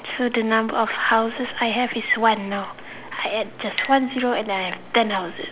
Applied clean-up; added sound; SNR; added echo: none; Chink, clink; 18 dB; none.